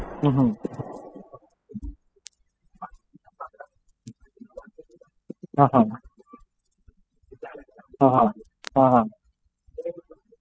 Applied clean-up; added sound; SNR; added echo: classical method spectral subtraction.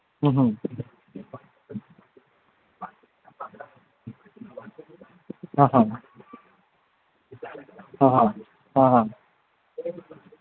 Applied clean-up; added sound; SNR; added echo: none; none; none; none.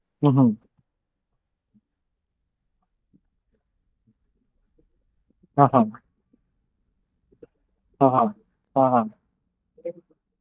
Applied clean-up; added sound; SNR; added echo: neural mask model DeepFilterNet 3.